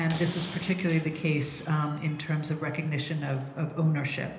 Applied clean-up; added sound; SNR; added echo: none; Slam; 16 dB; reverberation time 1.0 s.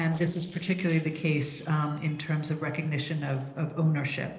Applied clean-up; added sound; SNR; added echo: neural separator model SepFormer DNS4.